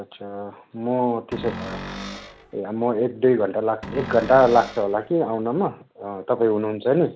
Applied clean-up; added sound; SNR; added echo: none; Cupboard open or close; 12 dB; none.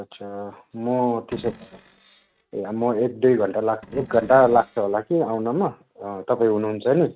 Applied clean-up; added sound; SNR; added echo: neural mask model RNNoise.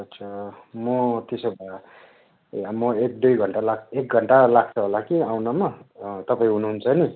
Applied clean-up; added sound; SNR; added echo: none; none; none; none.